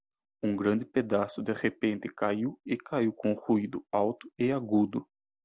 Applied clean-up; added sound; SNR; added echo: none; none; none; none.